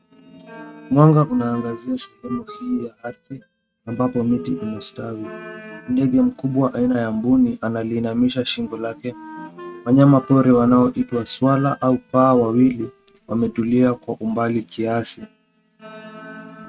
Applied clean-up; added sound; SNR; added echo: neural mask model RNNoise.